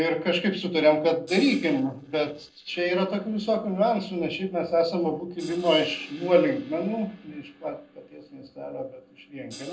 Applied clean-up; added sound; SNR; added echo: neural separator model SepFormer DNS4.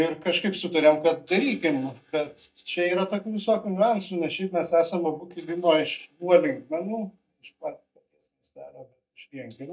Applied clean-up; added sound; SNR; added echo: neural mask model DeepFilterNet 3.